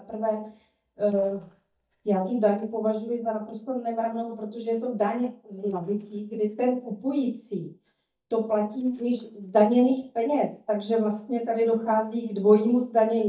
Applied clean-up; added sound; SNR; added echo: neural mask model DeepFilterNet 3.